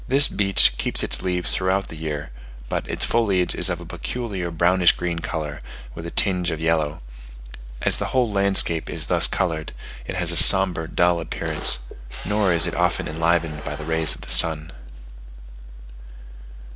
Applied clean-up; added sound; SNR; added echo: none; Camera; 13 dB; none.